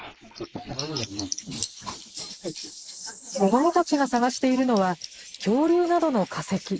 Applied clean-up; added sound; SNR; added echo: neural mask model Resemble Enhance denoiser.